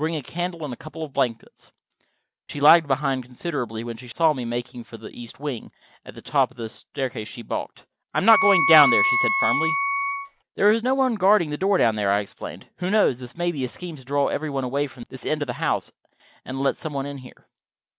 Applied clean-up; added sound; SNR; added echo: none; Wind instrument, woodwind instrument; -2 dB; none.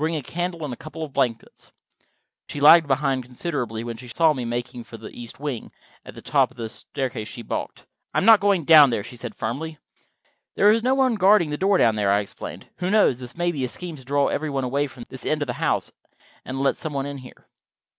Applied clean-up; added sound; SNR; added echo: none; none; none; none.